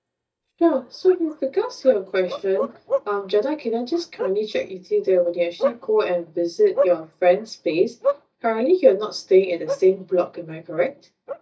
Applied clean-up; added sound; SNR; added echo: neural mask model DeepFilterNet 3.